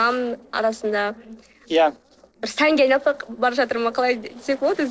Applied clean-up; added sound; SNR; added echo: neural separator model SepFormer DNS4.